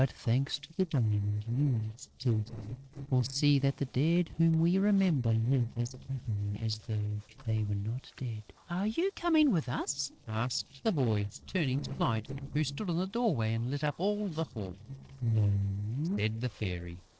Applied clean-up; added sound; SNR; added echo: neural separator model SepFormer DNS4.